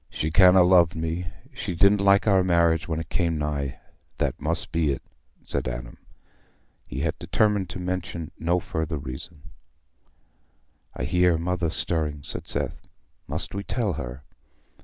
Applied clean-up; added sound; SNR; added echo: none; none; none; none.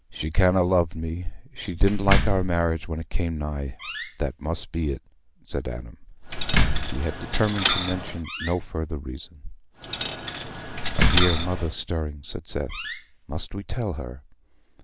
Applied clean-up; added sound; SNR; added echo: none; Coin (dropping) + Slam; 1 dB; none.